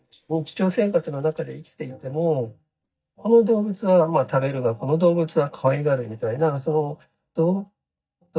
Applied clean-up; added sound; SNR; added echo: neural mask model DeepFilterNet 3.